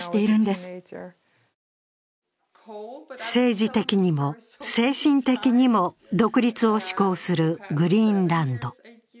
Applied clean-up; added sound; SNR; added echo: none; none; none; none.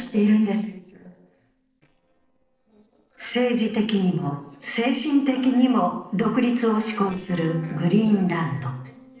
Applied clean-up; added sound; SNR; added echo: neural separator model SepFormer DNS4.